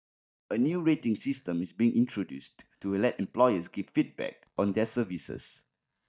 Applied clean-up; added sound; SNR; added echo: neural mask model DeepFilterNet 3.